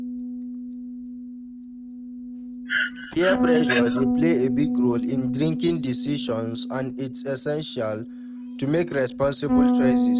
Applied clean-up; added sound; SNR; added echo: neural mask model RNNoise.